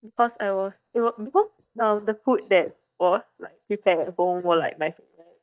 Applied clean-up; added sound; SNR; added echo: neural mask model DeepFilterNet 3.